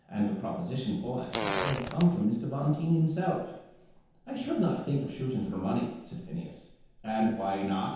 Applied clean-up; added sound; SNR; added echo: none; Fart; 2 dB; reverberation time 0.9 s.